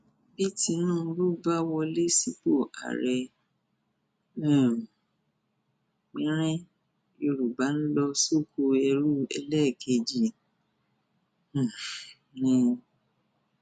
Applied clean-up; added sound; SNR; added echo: none; none; none; none.